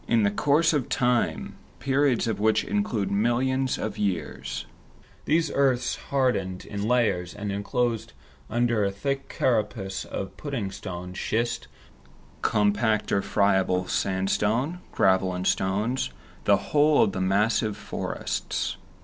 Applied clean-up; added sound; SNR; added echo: none; none; none; none.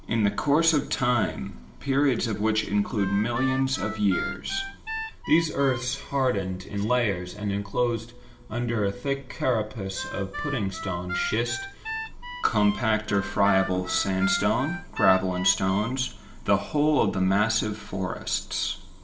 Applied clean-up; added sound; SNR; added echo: none; Harmonica; 10 dB; reverberation time 1.2 s.